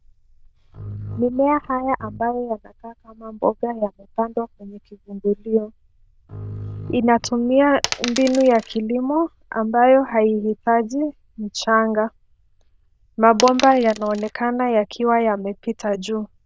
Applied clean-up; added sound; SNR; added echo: neural diffusion model UNIVERSE++.